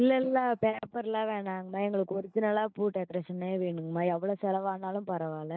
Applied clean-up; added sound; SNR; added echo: neural mask model DeepFilterNet 3.